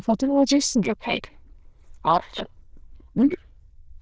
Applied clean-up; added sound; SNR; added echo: neural diffusion model UNIVERSE++.